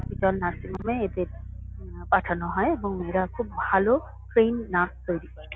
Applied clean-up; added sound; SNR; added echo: none; Bass guitar; 12 dB; none.